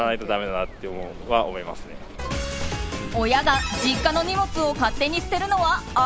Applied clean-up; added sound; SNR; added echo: none; Run; 12 dB; none.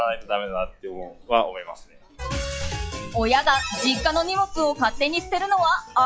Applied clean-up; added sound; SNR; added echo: classical method log-MMSE.